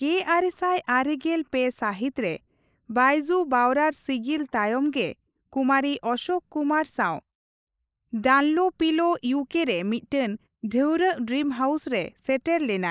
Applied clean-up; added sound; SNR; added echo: neural mask model Resemble Enhance denoiser.